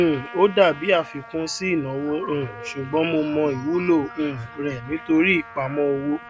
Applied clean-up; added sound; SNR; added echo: none; Trumpet; 18 dB; none.